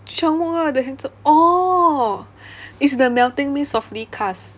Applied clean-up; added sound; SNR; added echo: none; none; none; none.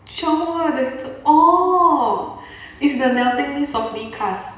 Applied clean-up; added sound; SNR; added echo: none; none; none; reverberation time 1.0 s.